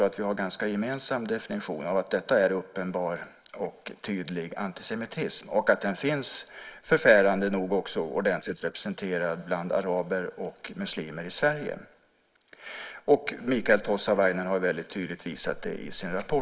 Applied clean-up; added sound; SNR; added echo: neural mask model Resemble Enhance denoiser.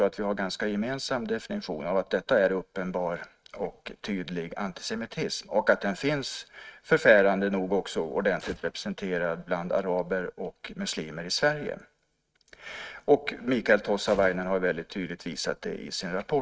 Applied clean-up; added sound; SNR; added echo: neural mask model RNNoise.